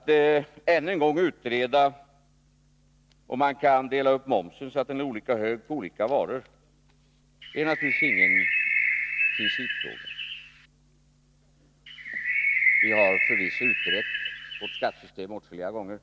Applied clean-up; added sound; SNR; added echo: none; Bird; -3 dB; none.